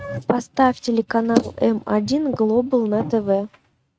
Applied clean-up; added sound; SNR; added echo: neural mask model RNNoise.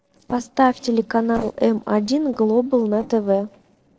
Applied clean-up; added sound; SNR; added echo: neural separator model SepFormer DNS4.